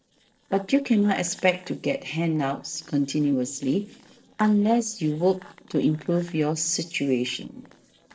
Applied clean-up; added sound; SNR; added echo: neural separator model SepFormer DNS4.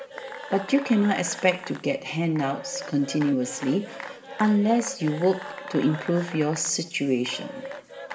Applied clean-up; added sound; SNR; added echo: none; Applause / Cheering / Clapping; 13 dB; reverberation time 1.1 s.